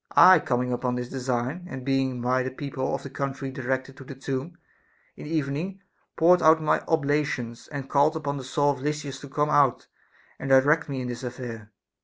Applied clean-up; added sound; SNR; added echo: none; none; none; none.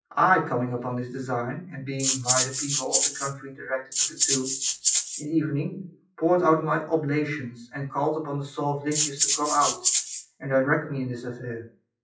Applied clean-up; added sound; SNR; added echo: classical method WPE with log-MMSE.